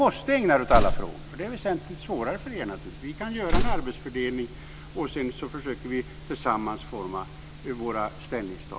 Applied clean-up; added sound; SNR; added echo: none; Slam; -3 dB; none.